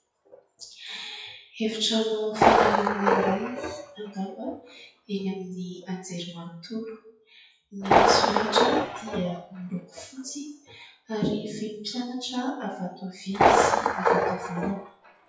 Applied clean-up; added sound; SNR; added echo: classical method WPE with log-MMSE.